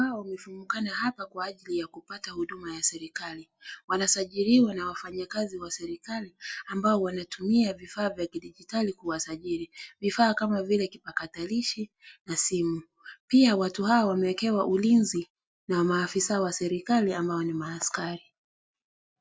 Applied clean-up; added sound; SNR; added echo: none; none; none; none.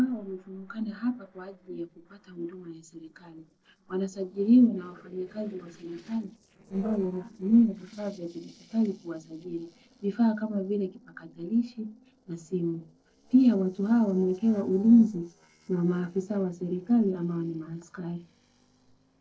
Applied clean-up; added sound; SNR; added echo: neural separator model SepFormer DNS4.